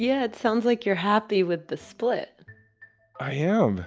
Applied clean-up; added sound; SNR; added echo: none; none; none; none.